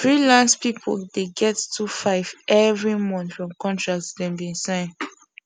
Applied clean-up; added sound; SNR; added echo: none; none; none; none.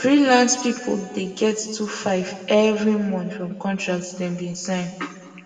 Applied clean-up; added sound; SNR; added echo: none; none; none; reverberation time 1.8 s.